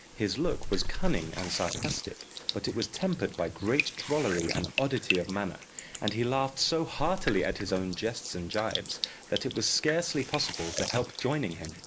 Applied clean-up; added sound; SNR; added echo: neural mask model Resemble Enhance denoiser.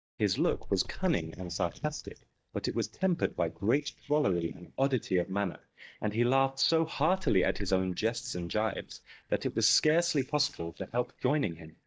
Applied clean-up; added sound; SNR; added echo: neural mask model DeepFilterNet 3.